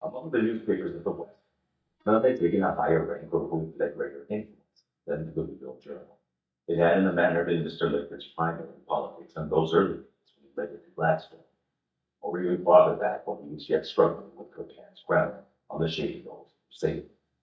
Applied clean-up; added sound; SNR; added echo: neural mask model DeepFilterNet 3.